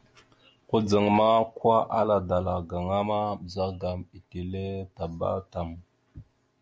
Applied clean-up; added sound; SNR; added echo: none; none; none; none.